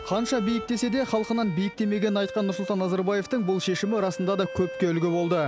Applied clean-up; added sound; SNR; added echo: none; Bowed string instrument; 14 dB; none.